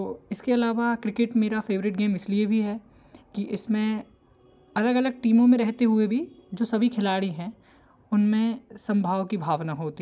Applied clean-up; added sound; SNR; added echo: none; none; none; none.